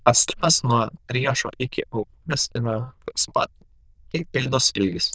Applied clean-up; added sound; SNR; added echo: neural diffusion model UNIVERSE++.